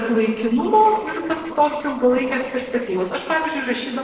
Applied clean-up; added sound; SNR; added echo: neural separator model SepFormer DNS4.